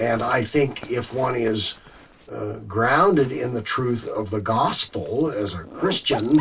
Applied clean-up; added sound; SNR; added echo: none; Zipper (clothing); 17 dB; reverberation time 0.2 s.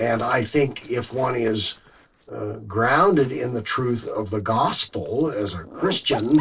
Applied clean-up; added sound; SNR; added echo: neural separator model SepFormer DNS4.